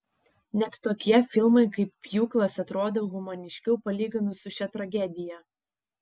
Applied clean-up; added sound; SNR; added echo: none; none; none; none.